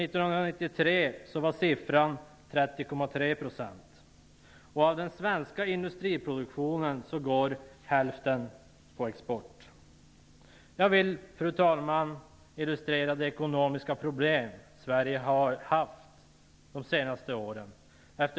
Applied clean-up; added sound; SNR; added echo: none; none; none; none.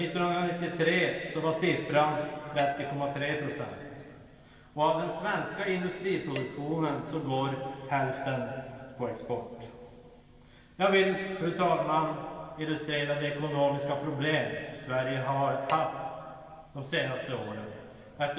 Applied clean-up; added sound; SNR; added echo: none; Dishes, pots, and pans; 16 dB; reverberation time 2.6 s.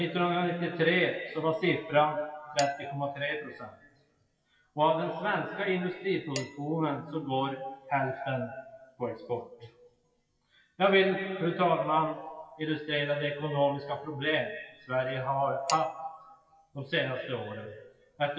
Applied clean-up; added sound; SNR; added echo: classical method WPE with log-MMSE.